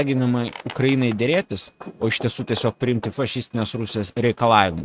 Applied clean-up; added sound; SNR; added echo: neural mask model RNNoise.